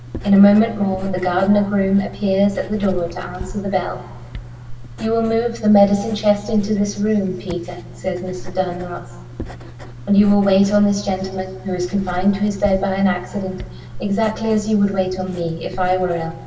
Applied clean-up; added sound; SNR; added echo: none; Writing; 13 dB; reverberation time 1.8 s.